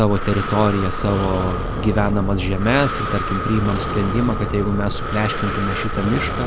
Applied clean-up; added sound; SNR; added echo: none; Breathing; 3 dB; none.